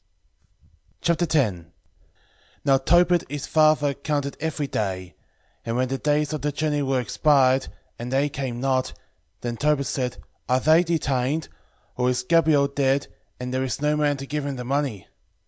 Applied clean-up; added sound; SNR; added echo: none; none; none; none.